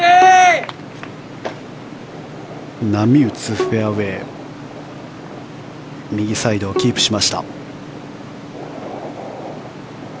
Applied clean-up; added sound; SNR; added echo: none; Bowed string instrument; 12 dB; none.